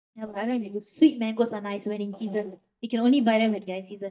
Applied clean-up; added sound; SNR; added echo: neural mask model DeepFilterNet 3.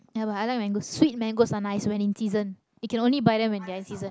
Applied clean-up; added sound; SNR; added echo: none; none; none; none.